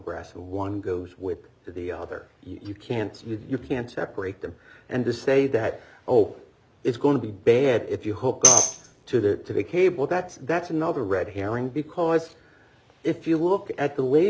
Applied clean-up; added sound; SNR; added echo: none; Tambourine; -3 dB; none.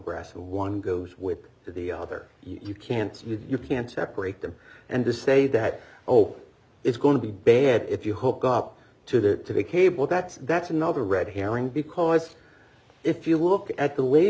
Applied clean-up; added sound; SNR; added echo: none; none; none; none.